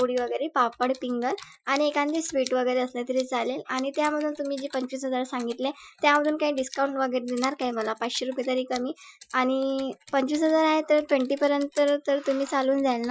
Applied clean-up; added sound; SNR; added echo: classical method Wiener filter.